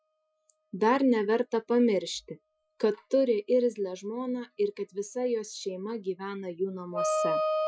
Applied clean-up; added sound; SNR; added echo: classical method Wiener filter.